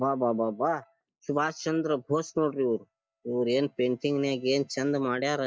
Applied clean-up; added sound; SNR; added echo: neural mask model DeepFilterNet 3.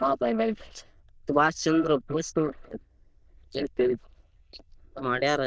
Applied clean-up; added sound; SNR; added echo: neural diffusion model UNIVERSE++.